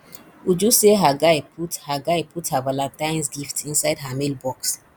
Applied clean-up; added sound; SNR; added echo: none; none; none; none.